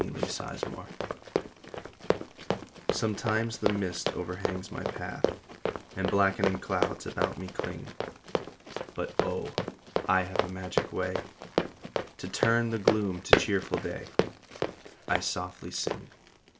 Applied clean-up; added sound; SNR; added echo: none; Run; -1 dB; none.